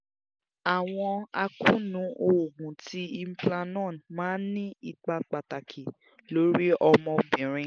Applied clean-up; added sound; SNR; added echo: none; none; none; none.